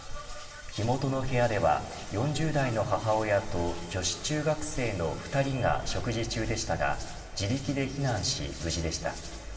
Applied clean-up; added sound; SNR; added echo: none; Hands; 10 dB; reverberation time 2.3 s.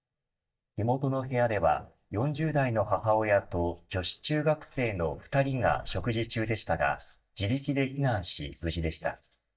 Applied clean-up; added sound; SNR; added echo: neural mask model DeepFilterNet 3.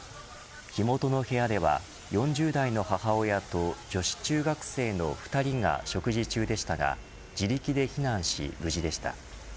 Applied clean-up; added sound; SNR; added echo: none; none; none; none.